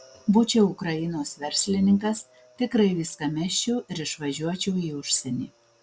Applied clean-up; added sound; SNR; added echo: none; none; none; none.